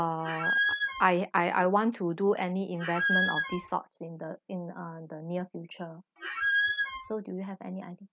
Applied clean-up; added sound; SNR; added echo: none; Squeak; -2 dB; none.